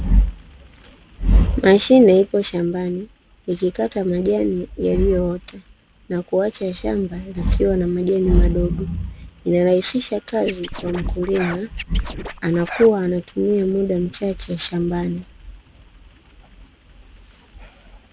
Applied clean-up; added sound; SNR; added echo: none; Scratching (performance technique); 12 dB; none.